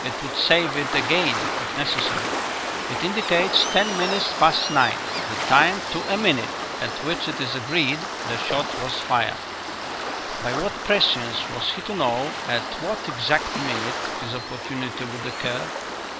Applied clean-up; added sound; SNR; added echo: none; Waves, surf; 3 dB; none.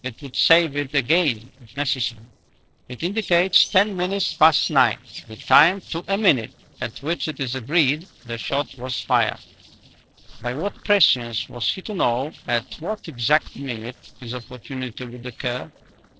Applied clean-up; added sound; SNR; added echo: neural separator model SepFormer DNS4.